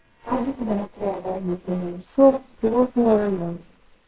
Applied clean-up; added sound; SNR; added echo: neural separator model SepFormer WHAMR!.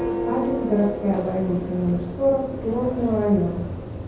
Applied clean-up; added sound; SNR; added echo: none; Church bell; 6 dB; reverberation time 0.9 s.